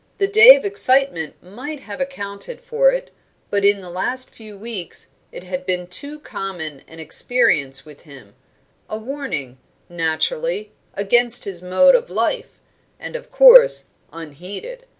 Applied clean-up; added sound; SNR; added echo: none; none; none; none.